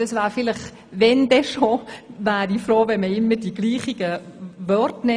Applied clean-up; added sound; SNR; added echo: none; none; none; none.